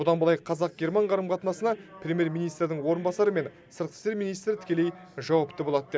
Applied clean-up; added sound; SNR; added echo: none; none; none; none.